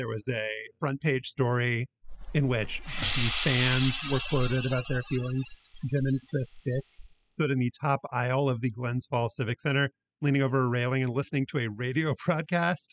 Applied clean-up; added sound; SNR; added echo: classical method spectral subtraction.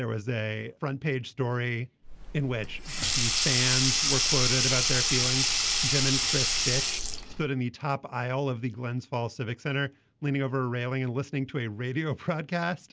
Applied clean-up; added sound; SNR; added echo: none; Sink (filling or washing); 0 dB; none.